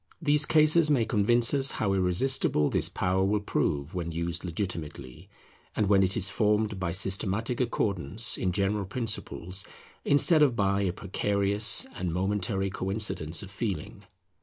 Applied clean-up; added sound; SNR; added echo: none; none; none; none.